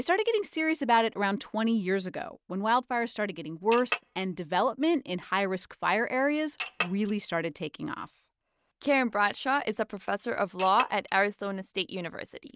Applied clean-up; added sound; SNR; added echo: neural mask model RNNoise.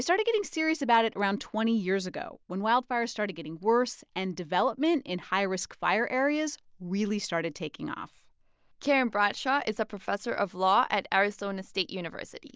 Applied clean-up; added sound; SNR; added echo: none; none; none; none.